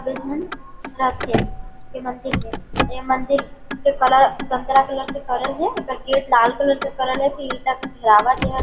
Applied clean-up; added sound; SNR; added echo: none; Motor vehicle (road); 8 dB; reverberation time 0.6 s.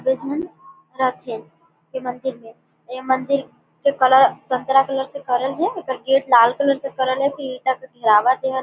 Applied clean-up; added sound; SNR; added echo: none; none; none; none.